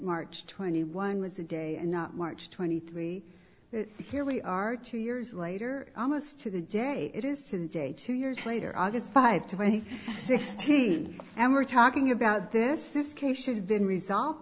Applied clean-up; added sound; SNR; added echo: none; none; none; none.